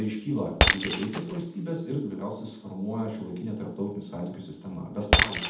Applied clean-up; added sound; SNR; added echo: none; Shatter; -4 dB; reverberation time 0.8 s.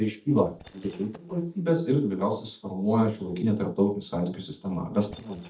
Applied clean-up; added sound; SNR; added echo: neural mask model DeepFilterNet 3.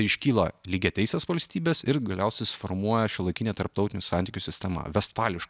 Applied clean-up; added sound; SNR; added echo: none; none; none; none.